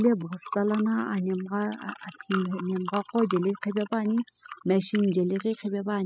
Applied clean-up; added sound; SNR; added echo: classical method spectral subtraction.